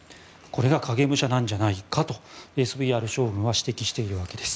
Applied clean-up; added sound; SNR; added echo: none; none; none; none.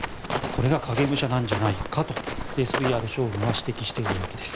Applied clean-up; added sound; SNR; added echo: none; Walk, footsteps; 4 dB; none.